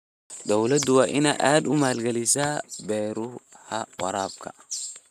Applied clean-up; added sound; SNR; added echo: neural mask model RNNoise.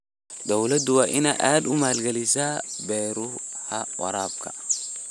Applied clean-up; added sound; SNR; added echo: none; none; none; none.